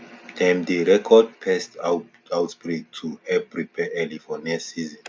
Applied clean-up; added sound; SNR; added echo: none; none; none; none.